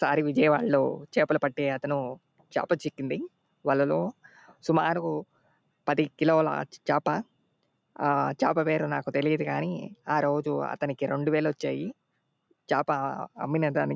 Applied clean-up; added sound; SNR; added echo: none; none; none; none.